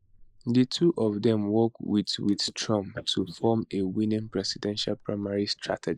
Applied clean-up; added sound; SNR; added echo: neural mask model Resemble Enhance denoiser.